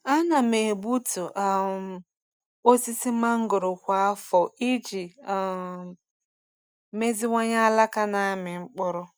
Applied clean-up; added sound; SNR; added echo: none; none; none; none.